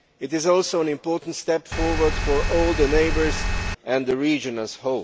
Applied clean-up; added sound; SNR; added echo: none; Engine; 0 dB; none.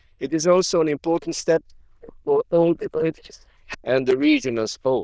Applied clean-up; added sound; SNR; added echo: neural diffusion model UNIVERSE++.